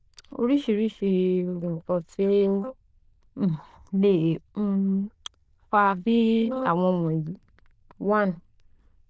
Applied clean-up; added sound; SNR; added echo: neural diffusion model UNIVERSE++.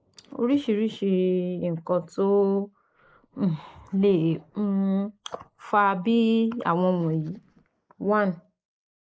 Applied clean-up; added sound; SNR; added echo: neural mask model Resemble Enhance denoiser.